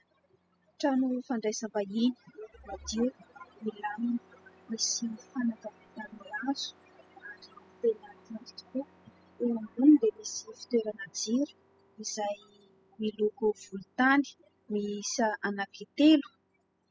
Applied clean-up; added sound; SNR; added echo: classical method spectral subtraction.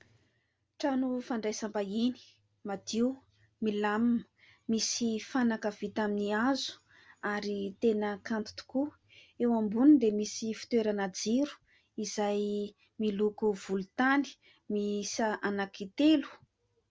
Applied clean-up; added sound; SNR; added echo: none; none; none; none.